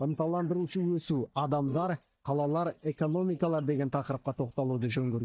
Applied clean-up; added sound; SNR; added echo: neural mask model DeepFilterNet 3.